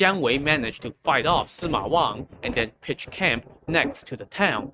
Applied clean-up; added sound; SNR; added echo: neural mask model RNNoise.